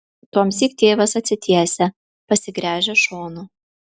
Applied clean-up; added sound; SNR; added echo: none; none; none; none.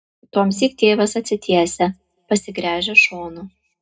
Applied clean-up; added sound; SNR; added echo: none; none; none; reverberation time 0.2 s.